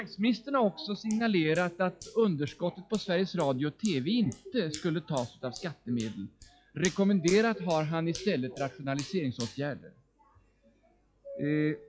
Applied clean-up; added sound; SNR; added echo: classical method log-MMSE.